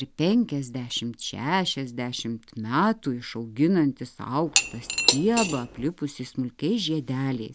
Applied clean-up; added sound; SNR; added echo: none; Cutlery, silverware / Dishes, pots, and pans; -1 dB; none.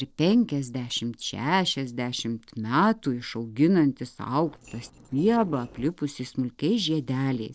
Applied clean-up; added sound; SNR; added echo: neural separator model SepFormer DNS4.